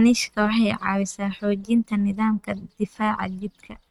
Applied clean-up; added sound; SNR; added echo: neural mask model RNNoise.